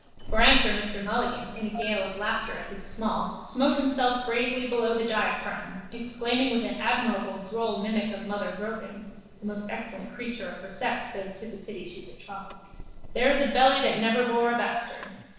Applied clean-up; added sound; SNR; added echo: neural separator model SepFormer DNS4.